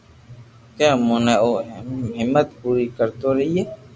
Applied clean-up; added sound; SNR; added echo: none; none; none; none.